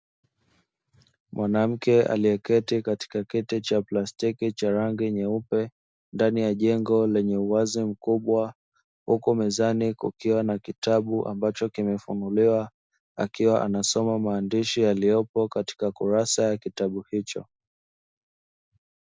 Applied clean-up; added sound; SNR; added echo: none; none; none; none.